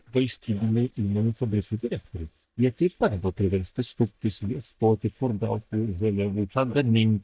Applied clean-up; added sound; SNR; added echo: neural mask model DeepFilterNet 3.